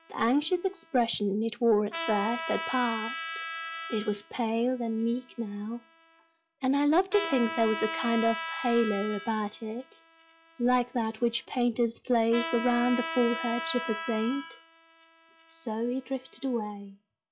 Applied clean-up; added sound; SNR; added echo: classical method log-MMSE.